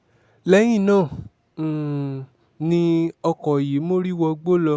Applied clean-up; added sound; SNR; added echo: none; none; none; none.